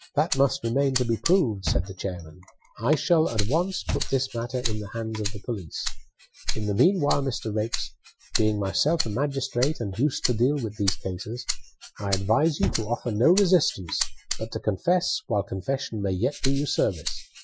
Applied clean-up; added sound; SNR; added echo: classical method Wiener filter.